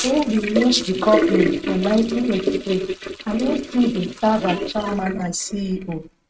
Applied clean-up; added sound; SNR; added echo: neural mask model RNNoise.